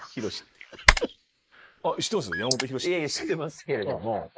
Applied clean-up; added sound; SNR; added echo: neural mask model Resemble Enhance denoiser.